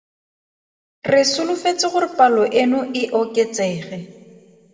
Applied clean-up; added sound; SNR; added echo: none; none; none; reverberation time 1.6 s.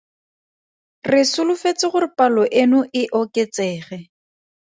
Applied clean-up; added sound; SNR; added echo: none; none; none; none.